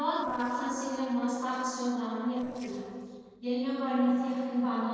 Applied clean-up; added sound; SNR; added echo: neural separator model SepFormer DNS4.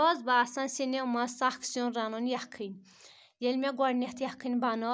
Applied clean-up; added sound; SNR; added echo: none; none; none; none.